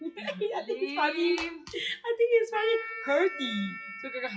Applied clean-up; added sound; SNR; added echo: classical method WPE with log-MMSE.